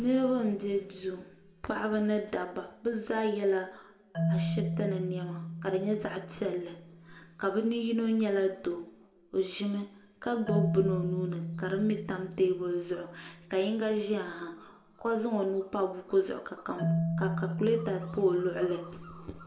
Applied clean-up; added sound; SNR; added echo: none; Marimba, xylophone; 6 dB; reverberation time 0.8 s.